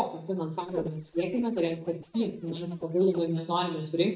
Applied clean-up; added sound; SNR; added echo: neural mask model DeepFilterNet 3.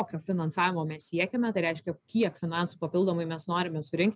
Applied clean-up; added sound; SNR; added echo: none; none; none; none.